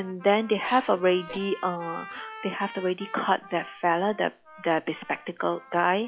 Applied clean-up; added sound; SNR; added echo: classical method log-MMSE.